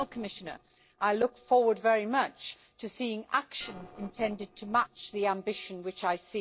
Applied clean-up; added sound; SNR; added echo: neural separator model SepFormer DNS4.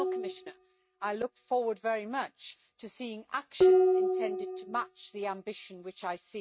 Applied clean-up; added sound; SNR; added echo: neural mask model RNNoise.